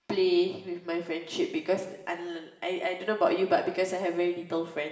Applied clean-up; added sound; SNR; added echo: none; none; none; reverberation time 1.1 s.